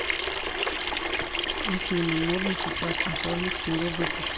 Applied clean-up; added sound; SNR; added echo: none; Sink (filling or washing) / Water tap, faucet; -3 dB; none.